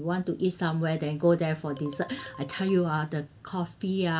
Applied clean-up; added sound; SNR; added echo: none; Marimba, xylophone; 19 dB; none.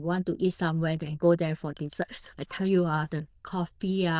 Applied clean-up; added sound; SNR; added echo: neural diffusion model UNIVERSE++.